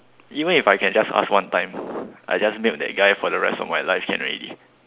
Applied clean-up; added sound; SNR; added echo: none; none; none; none.